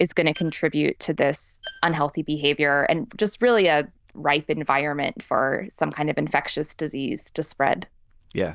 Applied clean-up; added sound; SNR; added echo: neural diffusion model UNIVERSE++.